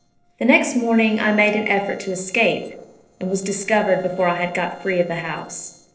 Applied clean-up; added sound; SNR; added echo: neural separator model SepFormer DNS4.